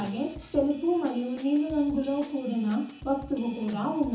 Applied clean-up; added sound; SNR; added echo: none; Drum / Drum kit; 18 dB; reverberation time 0.7 s.